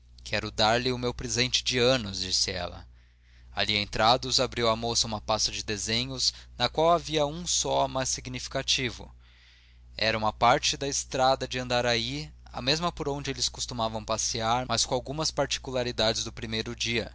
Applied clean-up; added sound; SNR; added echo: none; none; none; none.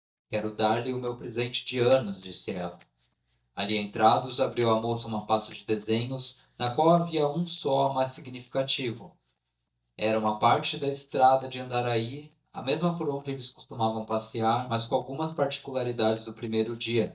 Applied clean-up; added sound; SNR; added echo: neural mask model DeepFilterNet 3.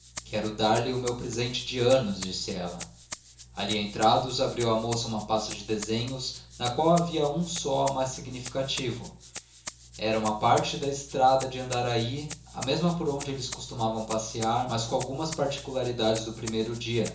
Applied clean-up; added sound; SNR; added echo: none; Rattle (instrument); 16 dB; reverberation time 0.7 s.